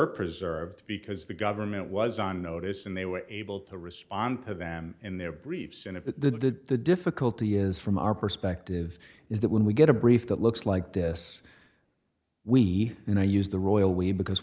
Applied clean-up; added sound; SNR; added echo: none; none; none; none.